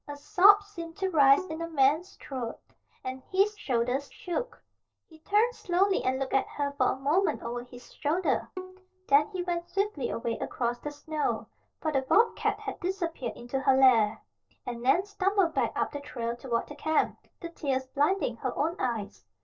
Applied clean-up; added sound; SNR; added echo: neural separator model SepFormer DNS4.